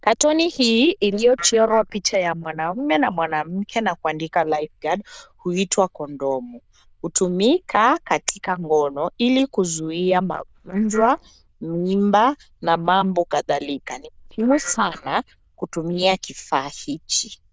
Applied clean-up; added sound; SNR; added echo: neural diffusion model UNIVERSE++.